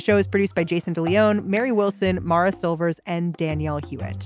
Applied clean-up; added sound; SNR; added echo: none; none; none; none.